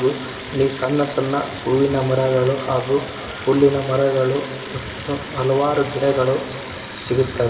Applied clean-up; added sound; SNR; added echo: none; Sink (filling or washing) / Water tap, faucet; 14 dB; reverberation time 2.4 s.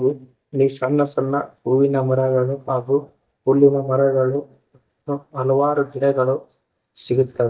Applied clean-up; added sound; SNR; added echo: neural mask model DeepFilterNet 3.